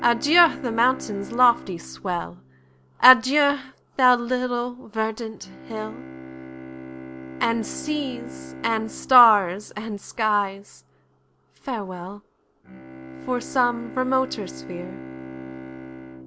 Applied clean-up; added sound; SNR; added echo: none; Bowed string instrument; 15 dB; none.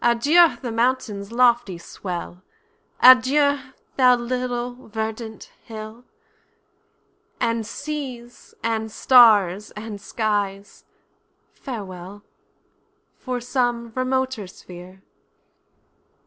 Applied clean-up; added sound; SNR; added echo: none; none; none; none.